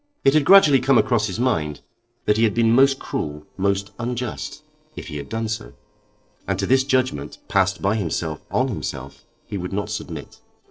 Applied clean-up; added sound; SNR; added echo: neural separator model SepFormer DNS4.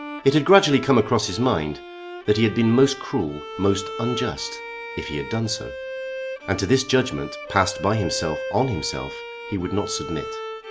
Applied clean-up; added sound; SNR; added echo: none; Bowed string instrument; 11 dB; none.